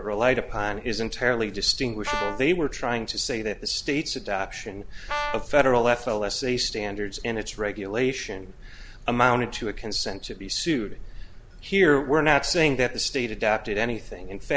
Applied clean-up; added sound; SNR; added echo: none; Brass instrument; 8 dB; none.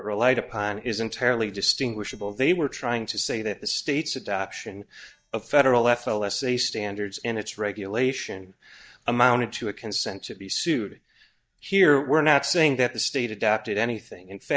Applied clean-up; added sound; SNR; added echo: neural mask model DeepFilterNet 3.